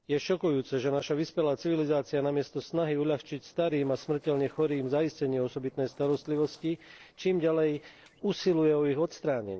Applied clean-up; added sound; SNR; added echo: neural separator model SepFormer DNS4.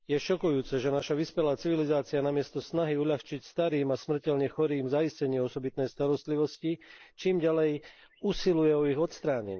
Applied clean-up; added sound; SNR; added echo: neural mask model Resemble Enhance denoiser.